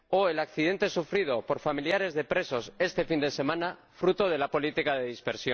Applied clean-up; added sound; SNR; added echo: none; none; none; none.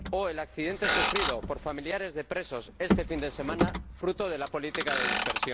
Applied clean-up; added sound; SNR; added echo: none; Motor vehicle (road); -4 dB; none.